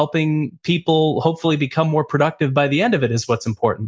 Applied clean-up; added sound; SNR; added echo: none; none; none; none.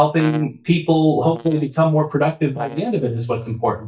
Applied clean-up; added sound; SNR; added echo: neural mask model DeepFilterNet 3.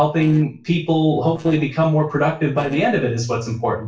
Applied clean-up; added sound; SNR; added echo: neural separator model SepFormer DNS4.